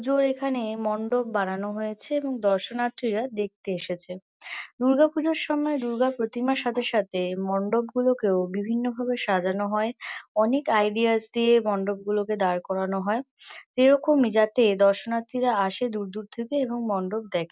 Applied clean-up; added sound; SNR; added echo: none; none; none; none.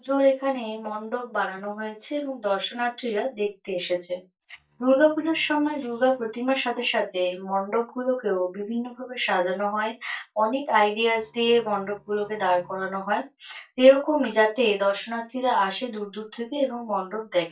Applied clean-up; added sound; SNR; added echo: neural mask model DeepFilterNet 3.